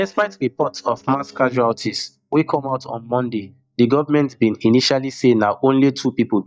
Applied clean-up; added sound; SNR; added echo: neural mask model DeepFilterNet 3.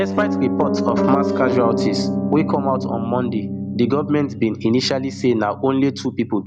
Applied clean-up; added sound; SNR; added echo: none; Piano; 2 dB; none.